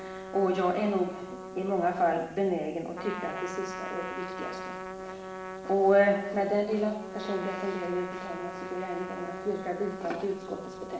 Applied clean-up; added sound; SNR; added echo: none; Trumpet; 10 dB; reverberation time 0.9 s.